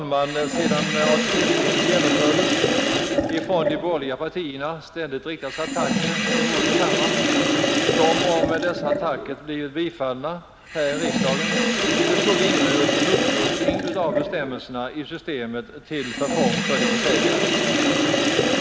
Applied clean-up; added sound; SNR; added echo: none; Sink (filling or washing); -4 dB; none.